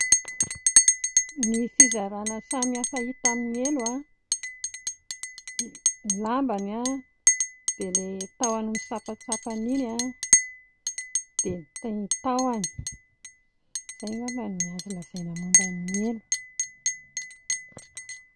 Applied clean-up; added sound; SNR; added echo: none; Chink, clink; -5 dB; none.